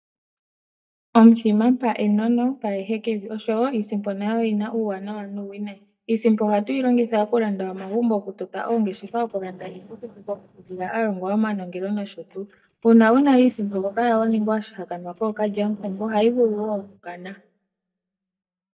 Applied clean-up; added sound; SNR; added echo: neural mask model DeepFilterNet 3.